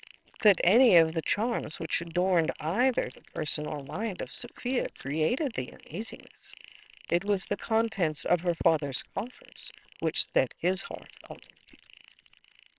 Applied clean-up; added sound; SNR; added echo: neural separator model SepFormer WHAMR!.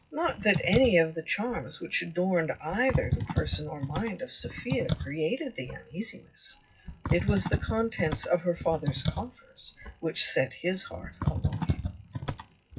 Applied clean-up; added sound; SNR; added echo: classical method WPE with log-MMSE.